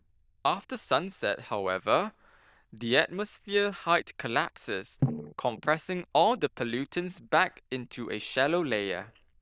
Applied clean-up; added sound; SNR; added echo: neural diffusion model UNIVERSE++.